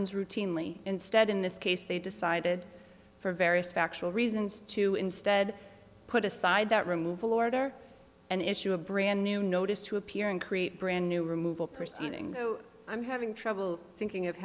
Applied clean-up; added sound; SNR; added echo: none; none; none; none.